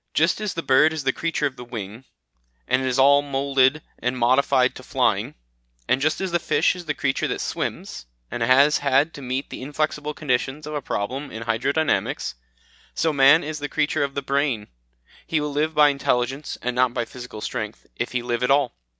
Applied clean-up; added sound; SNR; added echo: none; none; none; none.